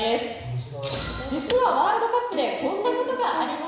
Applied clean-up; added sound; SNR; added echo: none; Shatter / Crushing; 18 dB; reverberation time 1.0 s.